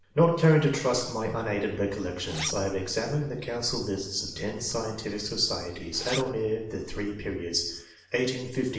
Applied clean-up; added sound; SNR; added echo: none; Zipper (clothing); 16 dB; reverberation time 0.8 s.